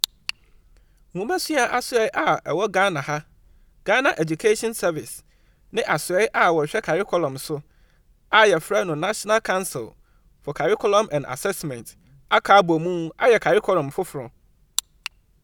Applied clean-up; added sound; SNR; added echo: none; none; none; none.